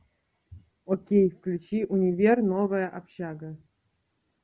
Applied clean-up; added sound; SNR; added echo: none; none; none; none.